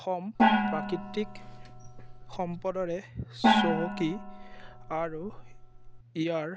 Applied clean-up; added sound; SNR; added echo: none; Gong; -4 dB; none.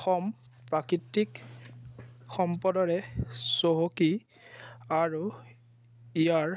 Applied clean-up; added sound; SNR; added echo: none; none; none; none.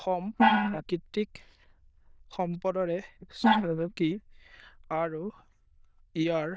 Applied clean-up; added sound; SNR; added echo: neural diffusion model UNIVERSE++.